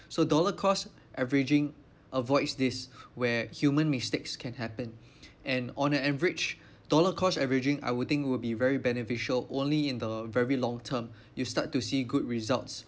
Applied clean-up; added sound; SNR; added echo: none; none; none; none.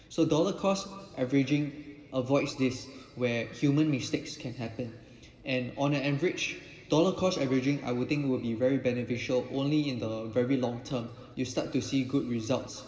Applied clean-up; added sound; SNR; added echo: none; none; none; reverberation time 2.3 s.